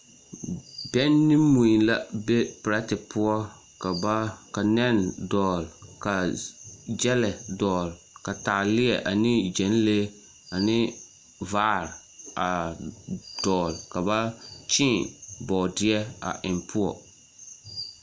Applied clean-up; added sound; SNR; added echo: none; none; none; none.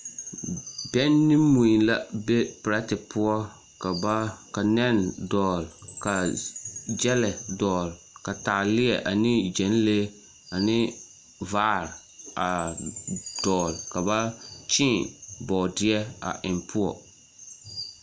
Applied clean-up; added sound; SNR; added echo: none; Chime; 19 dB; none.